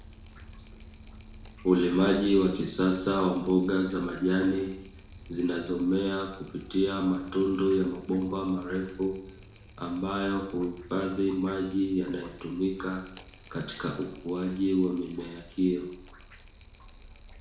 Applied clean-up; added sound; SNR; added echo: none; Drip; 19 dB; reverberation time 0.6 s.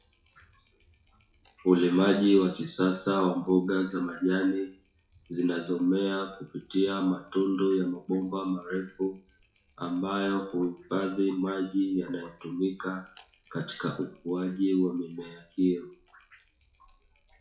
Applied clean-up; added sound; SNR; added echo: classical method WPE with log-MMSE.